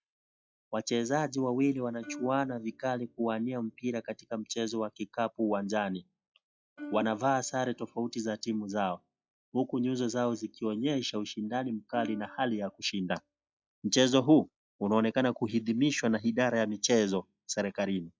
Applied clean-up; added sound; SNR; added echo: classical method log-MMSE.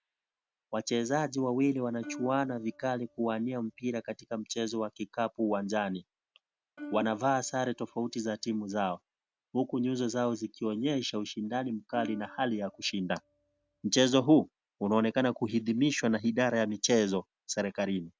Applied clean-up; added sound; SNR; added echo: none; Plucked string instrument; 18 dB; none.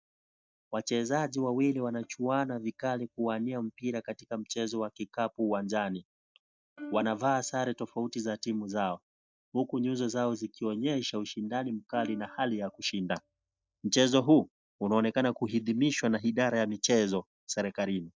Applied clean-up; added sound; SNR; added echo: neural mask model DeepFilterNet 3.